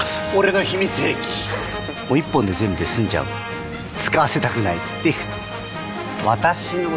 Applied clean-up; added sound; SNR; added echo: none; none; none; none.